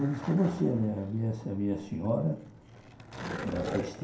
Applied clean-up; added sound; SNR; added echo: none; Skateboard; 10 dB; reverberation time 0.5 s.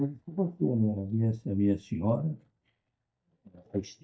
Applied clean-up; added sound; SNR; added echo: neural mask model DeepFilterNet 3.